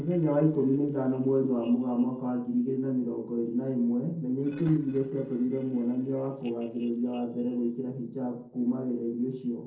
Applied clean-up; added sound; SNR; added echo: neural separator model SepFormer DNS4.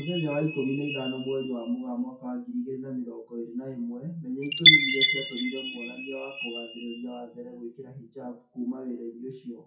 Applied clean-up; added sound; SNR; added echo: classical method WPE with log-MMSE.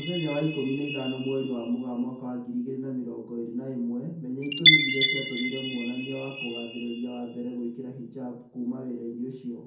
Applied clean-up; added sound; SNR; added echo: none; Chime; -1 dB; reverberation time 0.6 s.